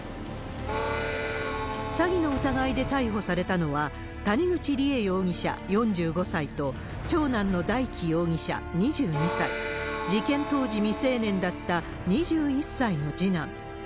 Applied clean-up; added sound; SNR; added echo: none; Harmonica; 7 dB; none.